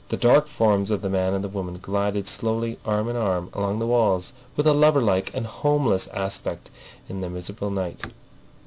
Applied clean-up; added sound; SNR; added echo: none; none; none; none.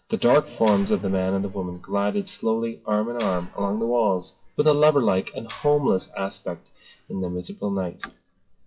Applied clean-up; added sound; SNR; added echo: classical method WPE with log-MMSE.